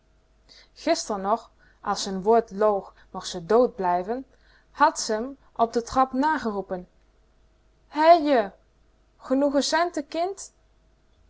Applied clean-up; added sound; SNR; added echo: none; none; none; none.